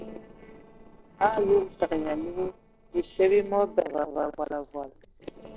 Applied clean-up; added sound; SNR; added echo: neural separator model SepFormer DNS4.